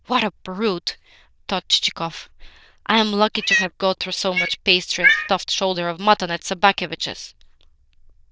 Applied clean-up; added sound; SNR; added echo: neural diffusion model UNIVERSE++.